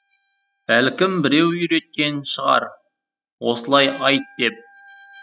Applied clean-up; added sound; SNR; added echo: classical method spectral subtraction.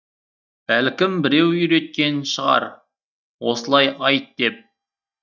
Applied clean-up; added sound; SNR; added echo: neural mask model DeepFilterNet 3.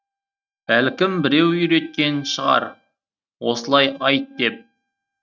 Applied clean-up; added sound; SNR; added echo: neural mask model RNNoise.